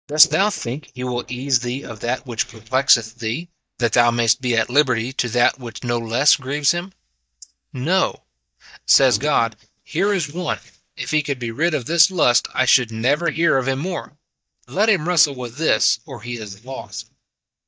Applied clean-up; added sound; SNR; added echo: neural mask model DeepFilterNet 3.